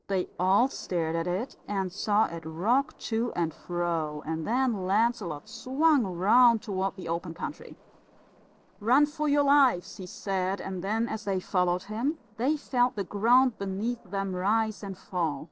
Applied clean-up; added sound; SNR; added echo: neural separator model SepFormer DNS4.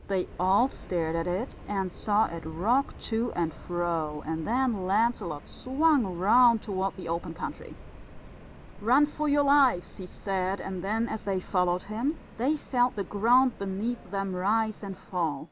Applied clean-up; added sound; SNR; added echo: none; Subway, metro, underground; 17 dB; none.